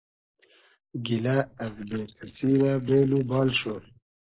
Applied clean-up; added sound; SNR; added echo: neural mask model Resemble Enhance denoiser.